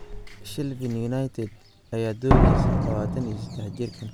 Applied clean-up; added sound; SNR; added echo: none; Slam; -4 dB; none.